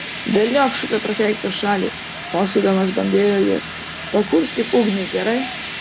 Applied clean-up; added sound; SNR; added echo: none; Fire; 8 dB; none.